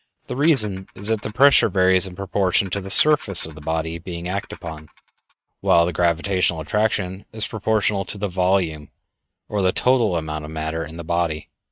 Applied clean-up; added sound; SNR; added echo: neural mask model RNNoise.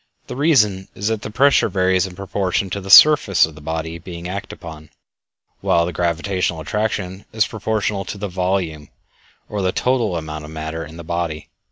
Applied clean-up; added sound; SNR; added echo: none; none; none; none.